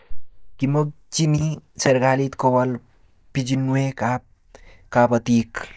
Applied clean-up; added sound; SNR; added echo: neural mask model DeepFilterNet 3.